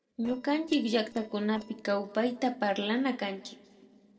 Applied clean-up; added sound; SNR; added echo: neural separator model SepFormer DNS4.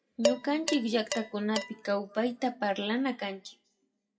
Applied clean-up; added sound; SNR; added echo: classical method WPE with log-MMSE.